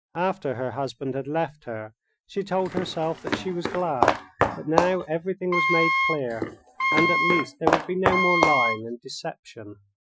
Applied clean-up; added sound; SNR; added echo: classical method Wiener filter.